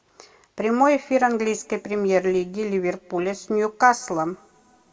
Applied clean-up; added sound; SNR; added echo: none; none; none; reverberation time 0.9 s.